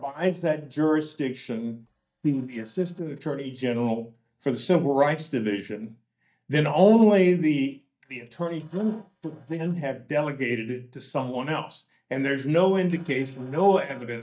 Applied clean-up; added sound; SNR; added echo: neural mask model DeepFilterNet 3.